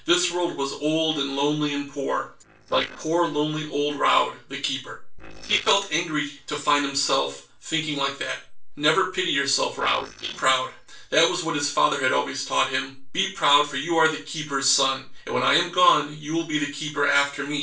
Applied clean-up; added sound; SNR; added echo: neural separator model SepFormer DNS4.